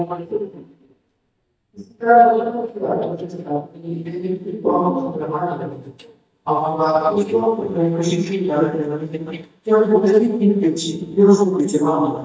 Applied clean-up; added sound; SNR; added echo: neural mask model DeepFilterNet 3.